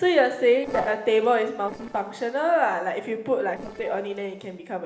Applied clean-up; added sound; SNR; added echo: neural separator model SepFormer DNS4.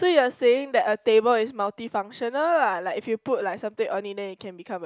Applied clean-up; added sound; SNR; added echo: none; none; none; none.